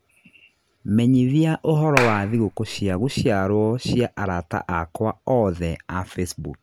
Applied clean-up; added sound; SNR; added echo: none; Clapping; 6 dB; none.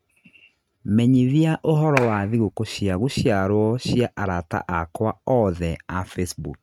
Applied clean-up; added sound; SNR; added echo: neural mask model RNNoise.